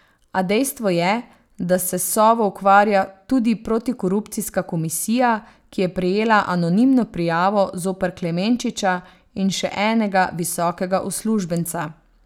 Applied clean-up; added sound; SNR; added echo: none; none; none; none.